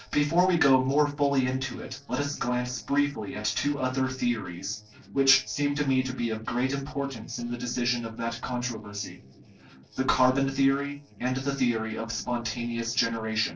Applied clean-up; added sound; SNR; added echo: neural separator model SepFormer DNS4.